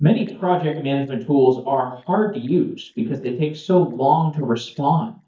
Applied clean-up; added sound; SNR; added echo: neural mask model DeepFilterNet 3.